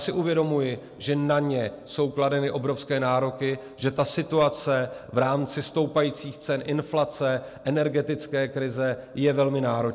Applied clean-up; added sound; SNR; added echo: none; none; none; none.